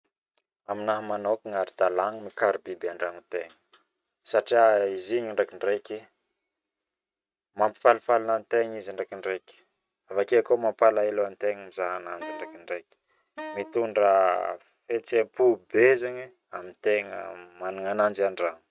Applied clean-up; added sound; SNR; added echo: neural mask model RNNoise.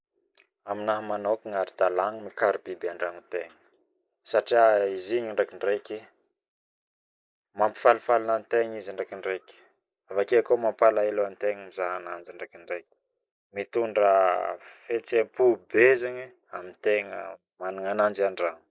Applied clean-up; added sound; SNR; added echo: neural mask model Resemble Enhance denoiser.